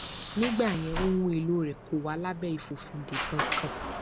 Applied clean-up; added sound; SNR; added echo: none; Sliding door; 5 dB; none.